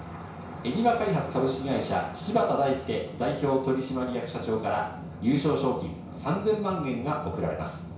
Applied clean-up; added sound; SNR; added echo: none; none; none; reverberation time 0.6 s.